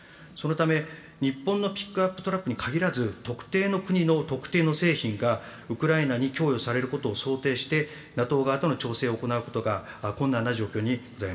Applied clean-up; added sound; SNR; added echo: none; none; none; reverberation time 2.4 s.